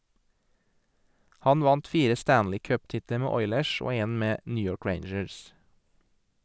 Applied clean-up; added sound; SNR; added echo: none; none; none; none.